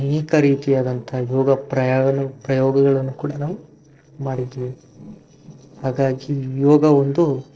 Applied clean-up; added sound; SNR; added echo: neural separator model SepFormer DNS4.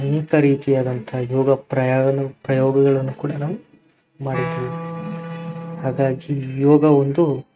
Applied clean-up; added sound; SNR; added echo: neural mask model RNNoise.